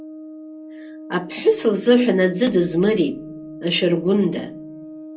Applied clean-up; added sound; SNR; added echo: none; Brass instrument; 16 dB; reverberation time 0.2 s.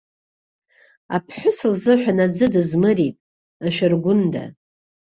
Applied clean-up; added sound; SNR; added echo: none; none; none; none.